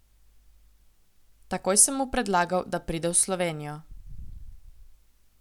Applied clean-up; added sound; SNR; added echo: none; none; none; none.